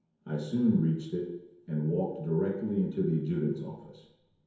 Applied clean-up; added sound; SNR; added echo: none; none; none; reverberation time 0.9 s.